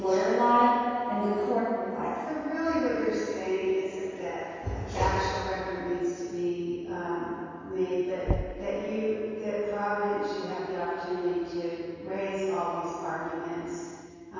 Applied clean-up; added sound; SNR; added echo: none; Knock; 7 dB; reverberation time 2.2 s.